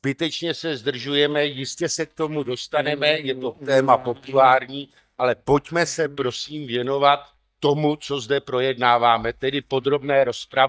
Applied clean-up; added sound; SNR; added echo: neural mask model DeepFilterNet 3.